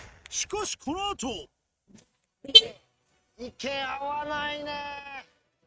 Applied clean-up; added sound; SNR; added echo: neural mask model RNNoise.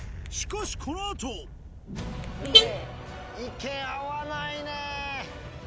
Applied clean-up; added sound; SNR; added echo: none; Alarm / Car; -3 dB; none.